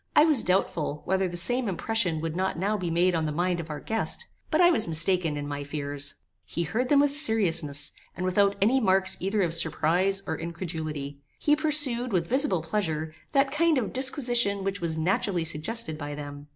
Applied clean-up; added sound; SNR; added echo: none; none; none; none.